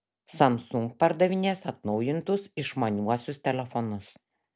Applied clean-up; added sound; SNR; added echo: none; none; none; none.